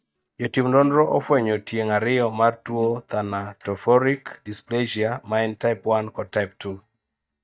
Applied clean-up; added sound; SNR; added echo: neural mask model DeepFilterNet 3.